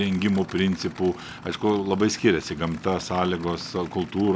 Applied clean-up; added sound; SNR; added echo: none; Idling / Aircraft; 18 dB; none.